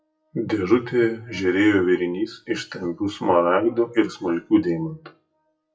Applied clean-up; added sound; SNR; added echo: classical method WPE with log-MMSE.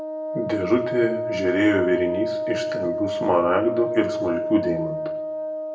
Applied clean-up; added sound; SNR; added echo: none; Wind instrument, woodwind instrument; 3 dB; reverberation time 0.6 s.